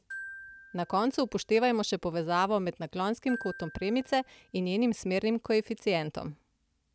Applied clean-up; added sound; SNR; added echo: none; Glockenspiel; 19 dB; none.